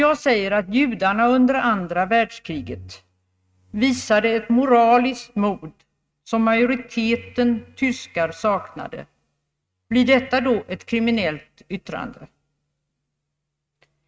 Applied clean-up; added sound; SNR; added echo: neural mask model RNNoise.